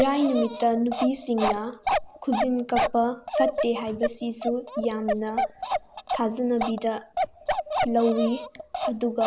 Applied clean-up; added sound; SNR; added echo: none; Bark; 3 dB; none.